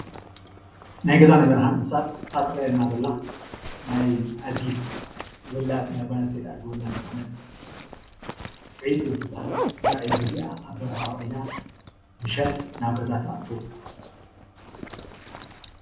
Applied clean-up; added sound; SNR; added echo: none; Zipper (clothing); 10 dB; reverberation time 0.6 s.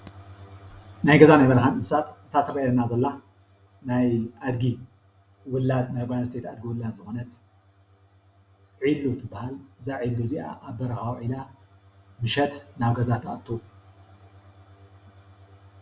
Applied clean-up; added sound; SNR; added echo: none; none; none; none.